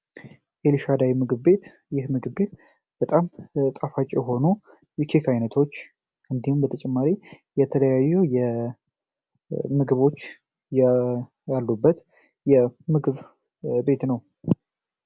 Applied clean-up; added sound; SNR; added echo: none; none; none; none.